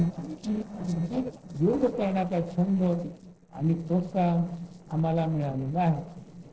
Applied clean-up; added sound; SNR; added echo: neural separator model SepFormer DNS4.